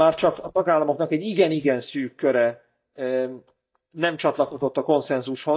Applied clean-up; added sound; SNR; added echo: neural mask model DeepFilterNet 3.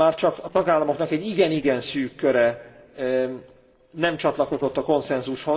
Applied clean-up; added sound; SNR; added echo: neural separator model SepFormer DNS4.